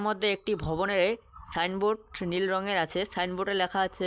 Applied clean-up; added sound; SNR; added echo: none; none; none; none.